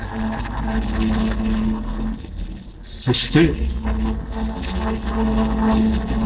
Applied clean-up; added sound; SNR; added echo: neural separator model SepFormer DNS4.